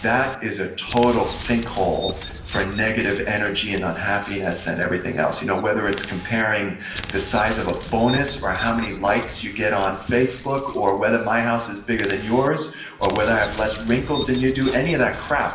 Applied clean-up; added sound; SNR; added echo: none; Chirp, tweet; 13 dB; reverberation time 0.9 s.